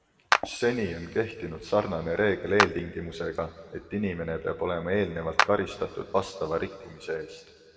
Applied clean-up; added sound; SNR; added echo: none; Clapping; 2 dB; reverberation time 2.2 s.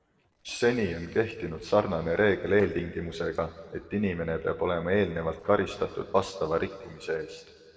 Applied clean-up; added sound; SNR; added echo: neural separator model SepFormer DNS4.